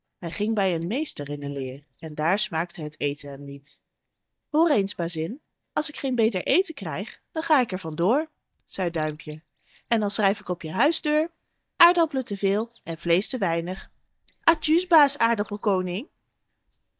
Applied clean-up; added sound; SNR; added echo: neural mask model DeepFilterNet 3.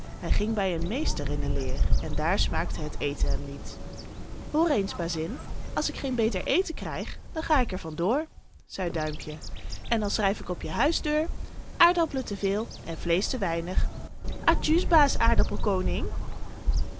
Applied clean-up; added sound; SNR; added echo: none; Bird vocalization, bird call, bird song; -1 dB; none.